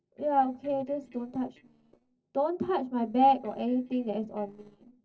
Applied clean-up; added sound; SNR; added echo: neural separator model SepFormer DNS4.